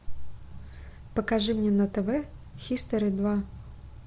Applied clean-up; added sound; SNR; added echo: none; none; none; none.